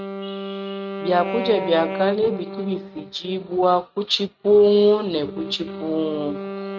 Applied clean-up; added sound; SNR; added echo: neural mask model RNNoise.